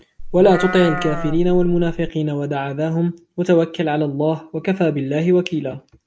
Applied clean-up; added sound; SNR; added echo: none; Livestock, farm animals, working animals; 5 dB; none.